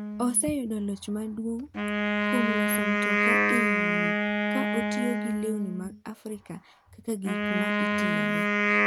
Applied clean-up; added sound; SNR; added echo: none; Wind instrument, woodwind instrument; -5 dB; none.